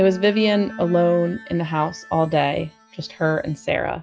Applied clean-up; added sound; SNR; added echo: classical method log-MMSE.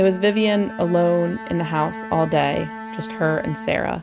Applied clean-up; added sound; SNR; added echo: none; Bowed string instrument; 12 dB; none.